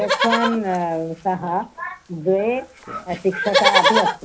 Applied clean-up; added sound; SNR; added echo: none; Livestock, farm animals, working animals; 0 dB; reverberation time 0.5 s.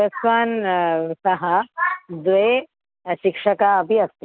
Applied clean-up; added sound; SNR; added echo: none; none; none; none.